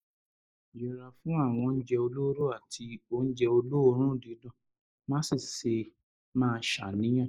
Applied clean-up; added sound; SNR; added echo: neural mask model Resemble Enhance denoiser.